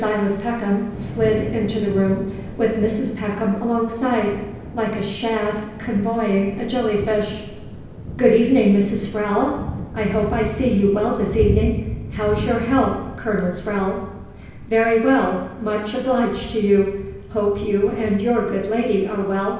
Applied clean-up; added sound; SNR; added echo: none; Thunder / Rain; 11 dB; reverberation time 0.9 s.